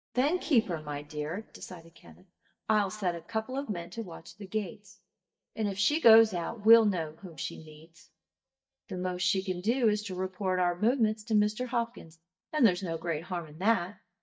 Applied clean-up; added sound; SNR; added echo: neural mask model DeepFilterNet 3.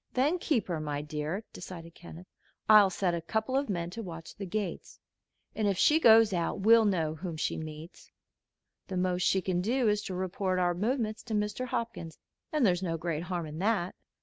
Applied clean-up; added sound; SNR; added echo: none; none; none; none.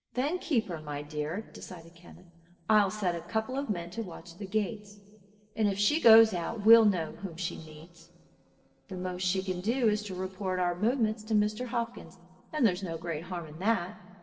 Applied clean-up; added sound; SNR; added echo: neural separator model SepFormer DNS4.